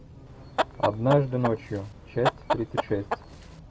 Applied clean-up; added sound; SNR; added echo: none; Chicken, rooster; 3 dB; none.